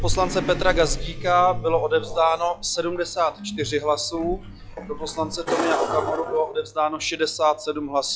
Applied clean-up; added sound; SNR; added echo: classical method log-MMSE.